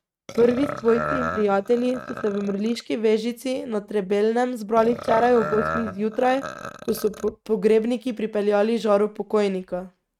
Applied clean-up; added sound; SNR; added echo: neural mask model RNNoise.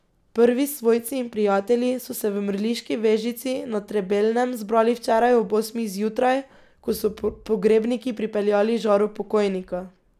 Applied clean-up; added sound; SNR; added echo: none; none; none; none.